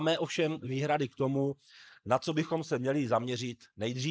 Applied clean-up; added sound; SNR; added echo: neural mask model Resemble Enhance denoiser.